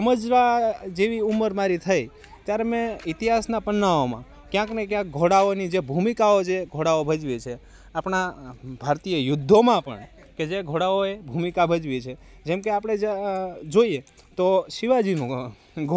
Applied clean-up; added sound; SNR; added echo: none; none; none; none.